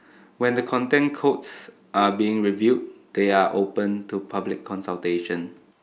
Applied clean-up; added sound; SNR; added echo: neural mask model Resemble Enhance denoiser.